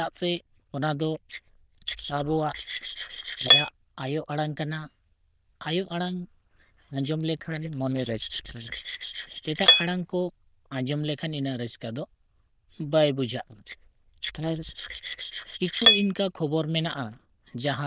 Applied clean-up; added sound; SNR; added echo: neural diffusion model UNIVERSE++.